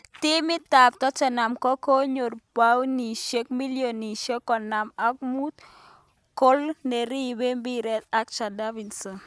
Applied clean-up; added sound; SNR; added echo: none; none; none; none.